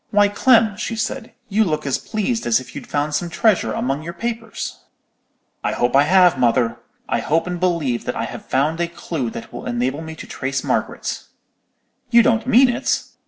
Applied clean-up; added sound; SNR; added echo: none; none; none; none.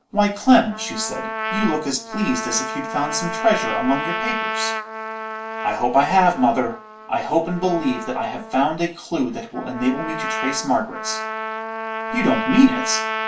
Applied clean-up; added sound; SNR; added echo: none; Trumpet; 7 dB; reverberation time 0.3 s.